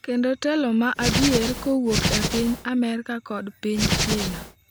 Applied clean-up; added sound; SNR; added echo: none; Hands; 1 dB; none.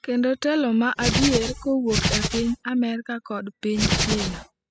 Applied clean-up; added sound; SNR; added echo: classical method spectral subtraction.